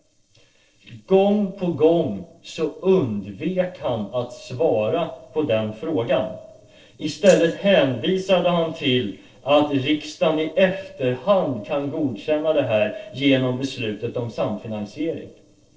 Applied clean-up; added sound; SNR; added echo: neural separator model SepFormer DNS4.